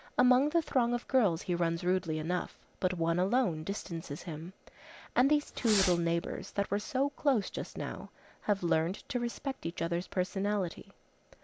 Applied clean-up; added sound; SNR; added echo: none; Fireworks; 8 dB; none.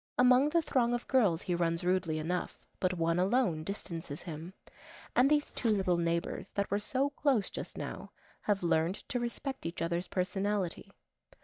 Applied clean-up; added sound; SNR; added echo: neural mask model DeepFilterNet 3.